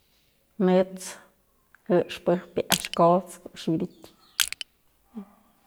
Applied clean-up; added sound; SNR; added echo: none; Crushing; 2 dB; none.